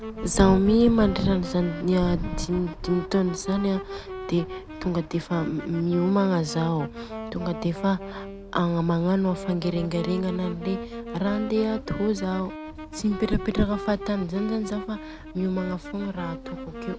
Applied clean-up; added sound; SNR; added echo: none; Wind instrument, woodwind instrument; 12 dB; none.